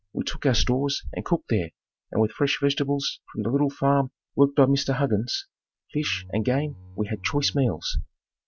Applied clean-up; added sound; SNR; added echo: none; Bowed string instrument; 19 dB; none.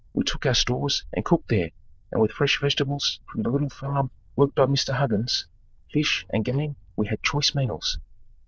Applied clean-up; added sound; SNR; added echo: neural diffusion model UNIVERSE++.